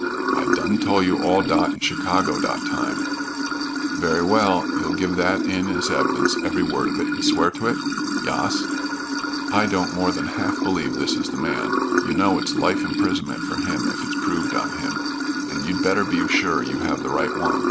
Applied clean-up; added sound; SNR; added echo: none; Sink (filling or washing) / Water; -1 dB; none.